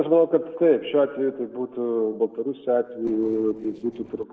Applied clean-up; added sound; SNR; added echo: neural separator model SepFormer DNS4.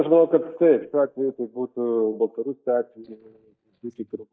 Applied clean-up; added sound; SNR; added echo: neural mask model DeepFilterNet 3.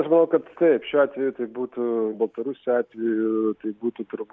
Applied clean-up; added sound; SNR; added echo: none; none; none; none.